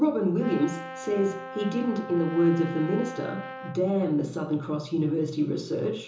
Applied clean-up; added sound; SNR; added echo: none; Brass instrument; 12 dB; reverberation time 0.6 s.